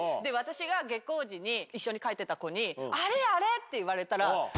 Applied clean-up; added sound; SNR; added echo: none; none; none; none.